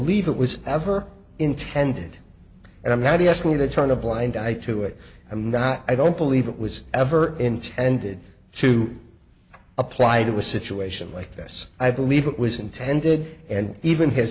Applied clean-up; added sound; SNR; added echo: none; none; none; none.